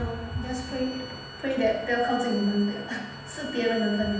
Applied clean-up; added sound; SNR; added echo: none; Bowed string instrument; 14 dB; reverberation time 0.9 s.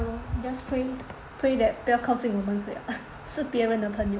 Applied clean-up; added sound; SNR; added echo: none; none; none; none.